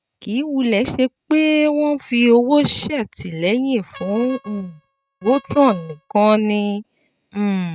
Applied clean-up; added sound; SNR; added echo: neural mask model RNNoise.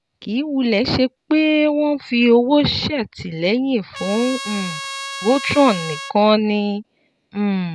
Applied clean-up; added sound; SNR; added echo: none; Trumpet; 11 dB; none.